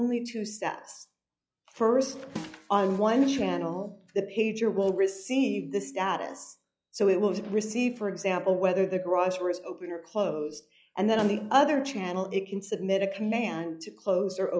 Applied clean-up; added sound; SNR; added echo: classical method log-MMSE.